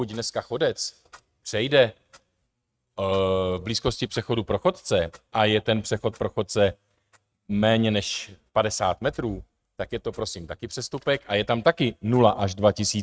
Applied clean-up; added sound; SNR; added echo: neural mask model RNNoise.